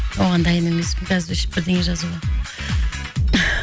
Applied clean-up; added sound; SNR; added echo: none; none; none; none.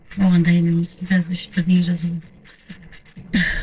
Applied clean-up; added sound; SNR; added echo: neural separator model SepFormer DNS4.